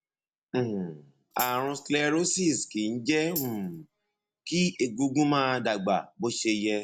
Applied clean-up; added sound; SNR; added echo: none; Tambourine; 12 dB; none.